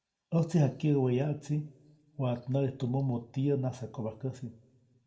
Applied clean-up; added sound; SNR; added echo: none; none; none; reverberation time 0.6 s.